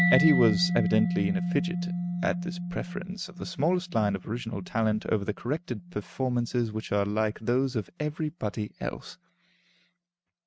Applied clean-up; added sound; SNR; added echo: neural mask model RNNoise.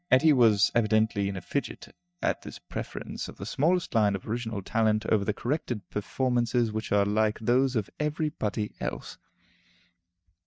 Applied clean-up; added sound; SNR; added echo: neural mask model DeepFilterNet 3.